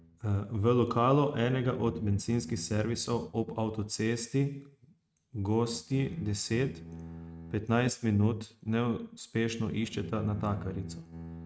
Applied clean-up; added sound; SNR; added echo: neural mask model RNNoise.